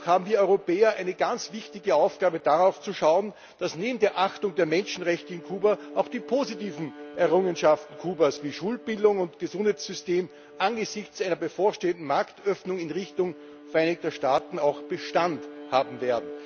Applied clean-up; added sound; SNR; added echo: none; Bowed string instrument; 19 dB; none.